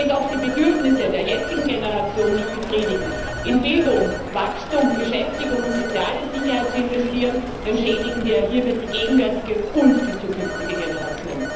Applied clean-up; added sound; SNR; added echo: none; Telephone; 8 dB; reverberation time 0.9 s.